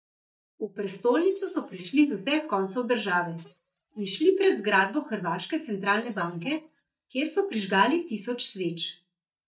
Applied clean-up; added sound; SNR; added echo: neural mask model DeepFilterNet 3.